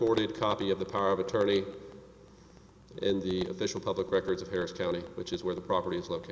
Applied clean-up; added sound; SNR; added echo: none; none; none; none.